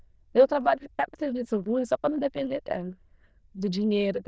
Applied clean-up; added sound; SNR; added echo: neural diffusion model UNIVERSE++.